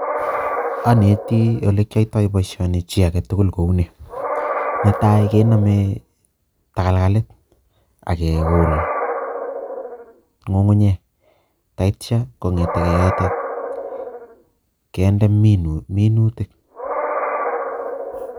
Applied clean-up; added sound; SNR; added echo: none; Animal; 8 dB; none.